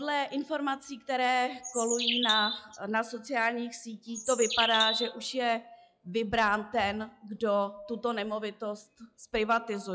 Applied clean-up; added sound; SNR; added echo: classical method log-MMSE.